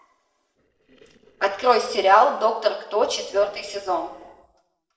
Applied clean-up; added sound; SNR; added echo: neural separator model SepFormer DNS4.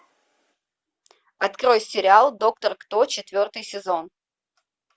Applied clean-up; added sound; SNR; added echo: none; none; none; none.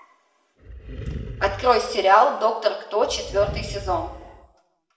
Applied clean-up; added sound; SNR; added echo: none; Animal; 11 dB; reverberation time 0.9 s.